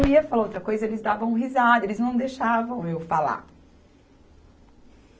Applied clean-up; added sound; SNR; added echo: none; none; none; none.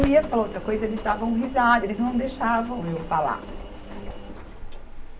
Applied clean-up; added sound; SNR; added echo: none; Engine; 11 dB; none.